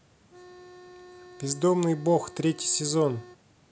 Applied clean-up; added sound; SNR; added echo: none; Organ; 20 dB; none.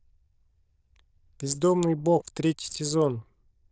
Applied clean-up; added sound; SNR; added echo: neural diffusion model UNIVERSE++.